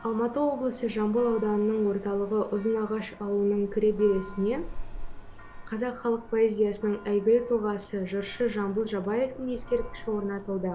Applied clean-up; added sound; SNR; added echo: none; Church bell; 13 dB; none.